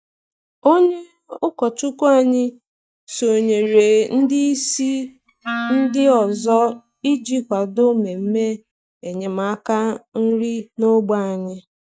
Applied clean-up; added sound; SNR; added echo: neural mask model DeepFilterNet 3.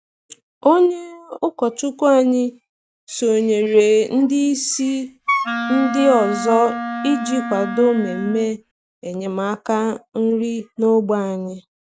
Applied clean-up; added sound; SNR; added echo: none; Wind instrument, woodwind instrument; 6 dB; none.